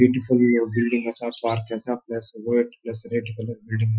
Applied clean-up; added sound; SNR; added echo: classical method Wiener filter.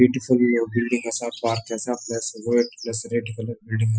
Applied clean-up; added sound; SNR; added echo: classical method spectral subtraction.